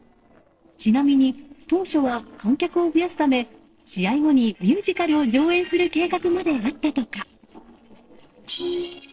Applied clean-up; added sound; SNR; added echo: neural separator model SepFormer DNS4.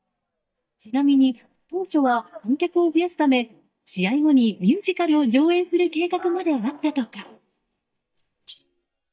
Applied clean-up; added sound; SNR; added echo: neural mask model DeepFilterNet 3.